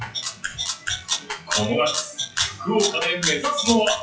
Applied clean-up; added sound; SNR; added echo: classical method WPE with log-MMSE.